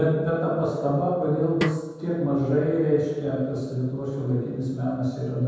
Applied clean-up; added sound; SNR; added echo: none; Snare drum; 11 dB; reverberation time 1.2 s.